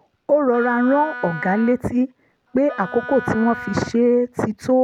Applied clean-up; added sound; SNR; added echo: none; Wind instrument, woodwind instrument; 14 dB; none.